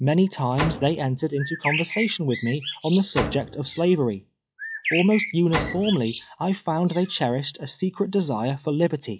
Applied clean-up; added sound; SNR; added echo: classical method log-MMSE.